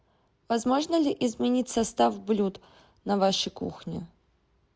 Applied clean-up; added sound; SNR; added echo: none; none; none; none.